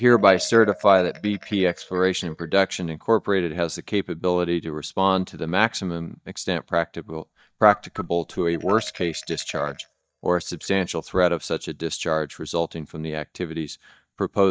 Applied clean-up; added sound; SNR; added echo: neural mask model DeepFilterNet 3.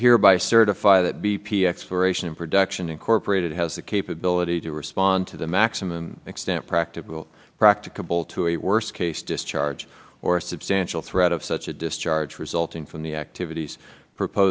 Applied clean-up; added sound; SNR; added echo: none; none; none; none.